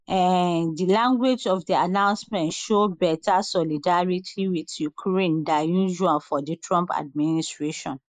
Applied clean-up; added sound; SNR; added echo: neural mask model Resemble Enhance denoiser.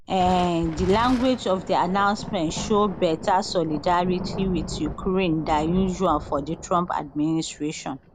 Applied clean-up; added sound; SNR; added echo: none; Thunder; 11 dB; none.